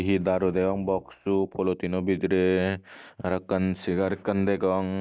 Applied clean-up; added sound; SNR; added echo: neural mask model DeepFilterNet 3.